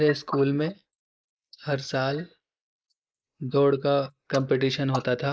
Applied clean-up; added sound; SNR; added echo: neural mask model Resemble Enhance denoiser.